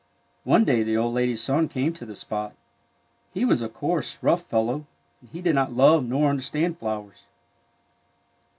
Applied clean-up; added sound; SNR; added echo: none; none; none; none.